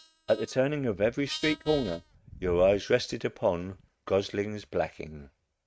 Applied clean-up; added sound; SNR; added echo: neural mask model RNNoise.